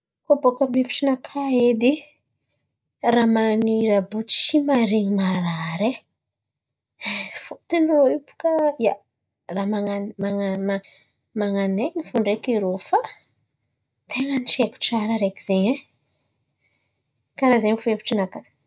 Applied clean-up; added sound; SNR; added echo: none; none; none; none.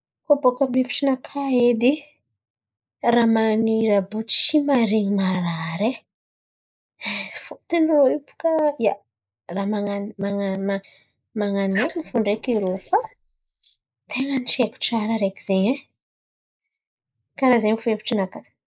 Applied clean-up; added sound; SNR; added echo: neural mask model Resemble Enhance denoiser.